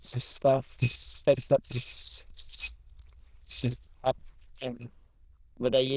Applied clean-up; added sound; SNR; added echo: neural diffusion model UNIVERSE++.